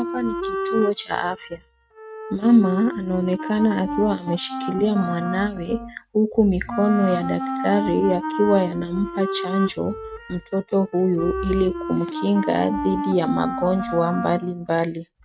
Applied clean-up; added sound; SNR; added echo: neural mask model RNNoise.